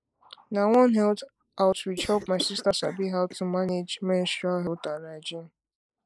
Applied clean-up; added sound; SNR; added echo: neural mask model Resemble Enhance denoiser.